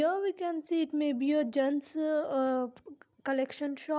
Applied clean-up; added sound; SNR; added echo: none; none; none; none.